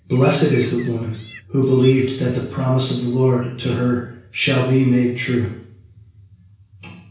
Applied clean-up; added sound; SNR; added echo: none; Bird; 18 dB; reverberation time 0.7 s.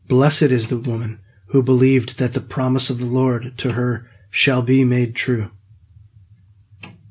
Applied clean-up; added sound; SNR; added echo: none; none; none; none.